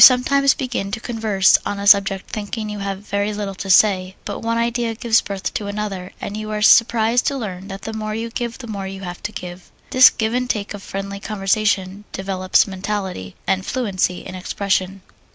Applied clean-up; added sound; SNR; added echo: none; none; none; none.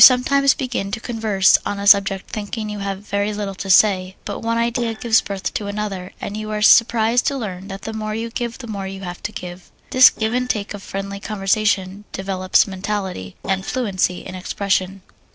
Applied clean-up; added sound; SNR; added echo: neural separator model SepFormer DNS4.